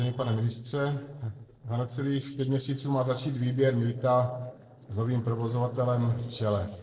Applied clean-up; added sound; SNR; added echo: neural separator model SepFormer DNS4.